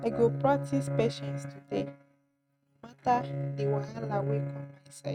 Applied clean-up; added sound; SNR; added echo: neural mask model RNNoise.